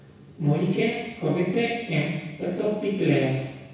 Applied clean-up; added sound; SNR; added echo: none; none; none; reverberation time 1.1 s.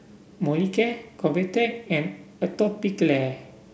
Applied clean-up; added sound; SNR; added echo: none; none; none; none.